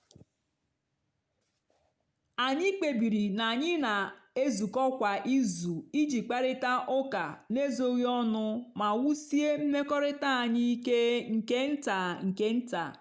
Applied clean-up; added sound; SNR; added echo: none; none; none; none.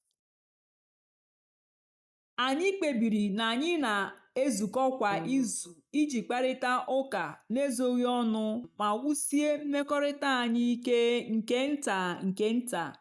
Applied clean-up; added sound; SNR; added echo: neural mask model DeepFilterNet 3.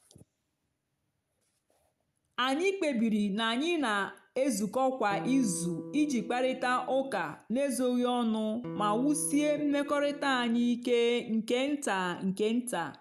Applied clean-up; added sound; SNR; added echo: none; Electric guitar; 12 dB; none.